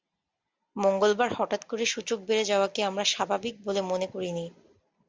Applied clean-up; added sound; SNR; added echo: none; none; none; none.